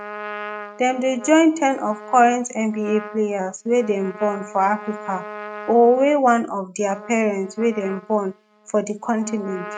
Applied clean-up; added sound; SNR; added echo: neural mask model RNNoise.